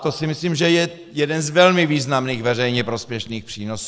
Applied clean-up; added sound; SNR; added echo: neural separator model SepFormer DNS4.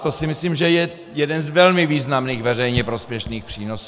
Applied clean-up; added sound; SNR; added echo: none; Raindrop / Drip; 14 dB; none.